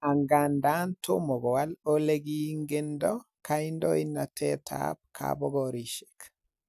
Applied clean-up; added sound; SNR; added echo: none; none; none; none.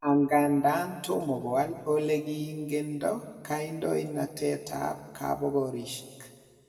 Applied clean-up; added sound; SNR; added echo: none; none; none; reverberation time 1.4 s.